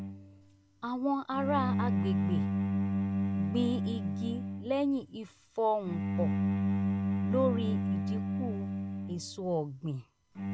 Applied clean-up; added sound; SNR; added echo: none; Bowed string instrument; -3 dB; none.